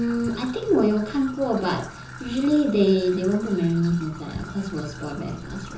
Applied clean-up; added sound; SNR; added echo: none; Trickle, dribble / Traffic noise, roadway noise; 17 dB; reverberation time 0.6 s.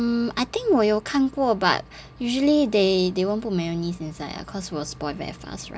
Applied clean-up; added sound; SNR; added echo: none; none; none; none.